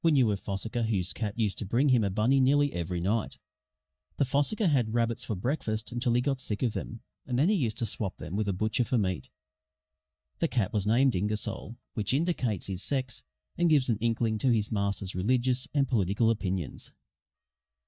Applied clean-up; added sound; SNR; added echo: neural mask model DeepFilterNet 3.